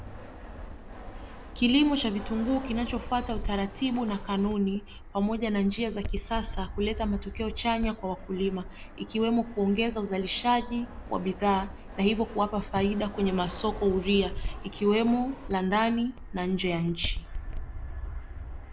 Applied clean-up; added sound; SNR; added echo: none; Fixed-wing aircraft, airplane; 9 dB; none.